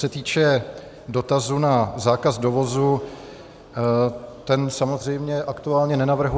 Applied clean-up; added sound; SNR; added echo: none; none; none; none.